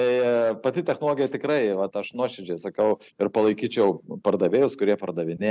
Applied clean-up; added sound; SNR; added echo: none; none; none; none.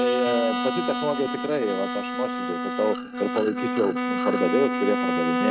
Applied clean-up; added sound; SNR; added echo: neural mask model RNNoise.